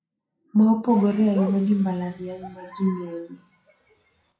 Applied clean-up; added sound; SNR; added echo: classical method WPE with log-MMSE.